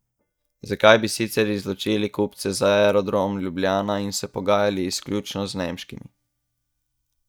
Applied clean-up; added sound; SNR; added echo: neural mask model DeepFilterNet 3.